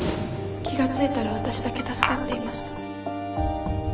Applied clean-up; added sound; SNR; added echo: none; Glass; 4 dB; none.